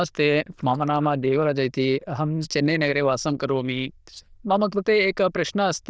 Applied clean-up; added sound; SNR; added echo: neural diffusion model UNIVERSE++.